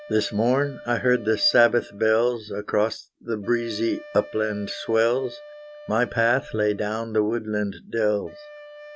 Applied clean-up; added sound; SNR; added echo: none; Wind instrument, woodwind instrument; 19 dB; none.